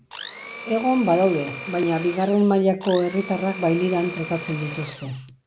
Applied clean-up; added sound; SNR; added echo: none; Domestic sounds, home sounds; 11 dB; none.